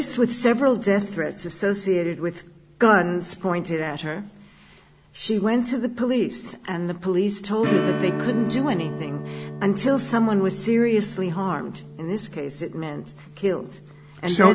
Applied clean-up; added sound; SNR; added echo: none; Strum; 11 dB; none.